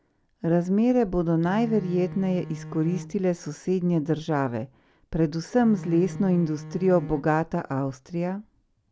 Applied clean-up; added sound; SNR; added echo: none; Bowed string instrument; 13 dB; none.